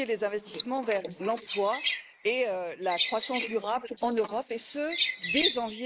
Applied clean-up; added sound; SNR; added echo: neural mask model Resemble Enhance denoiser.